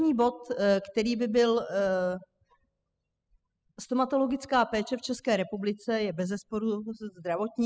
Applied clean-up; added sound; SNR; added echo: classical method spectral subtraction.